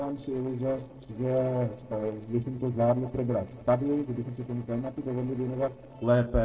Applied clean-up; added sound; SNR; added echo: neural separator model SepFormer DNS4.